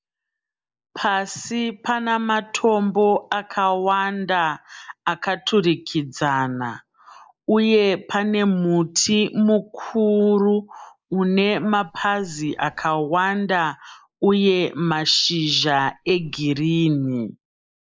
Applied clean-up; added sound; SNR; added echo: neural mask model Resemble Enhance denoiser.